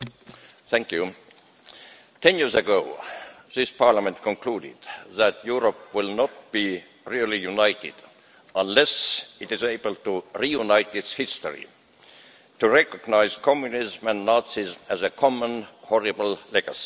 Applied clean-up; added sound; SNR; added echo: none; none; none; none.